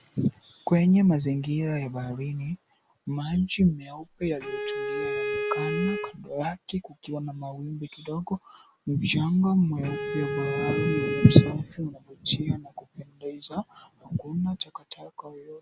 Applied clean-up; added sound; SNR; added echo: none; Bowed string instrument; 4 dB; none.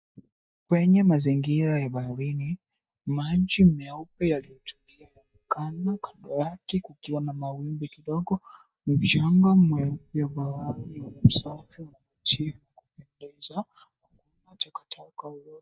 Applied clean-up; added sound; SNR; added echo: neural mask model DeepFilterNet 3.